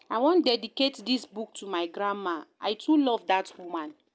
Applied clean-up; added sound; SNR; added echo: none; none; none; none.